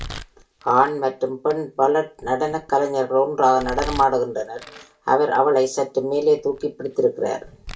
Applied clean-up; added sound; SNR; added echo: none; Domestic sounds, home sounds; 18 dB; reverberation time 0.2 s.